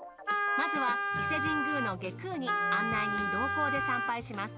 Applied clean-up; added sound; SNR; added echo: none; Wind instrument, woodwind instrument; -3 dB; none.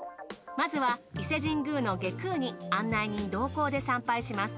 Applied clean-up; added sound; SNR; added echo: none; none; none; none.